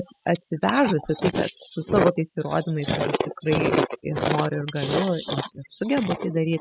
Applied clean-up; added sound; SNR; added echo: classical method spectral subtraction.